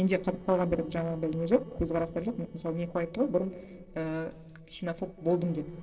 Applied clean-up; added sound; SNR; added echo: neural separator model SepFormer DNS4.